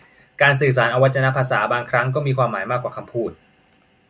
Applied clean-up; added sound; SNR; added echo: none; none; none; none.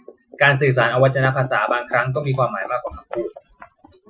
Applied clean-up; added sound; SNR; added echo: classical method Wiener filter.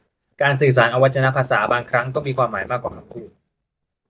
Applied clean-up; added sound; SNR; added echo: neural mask model DeepFilterNet 3.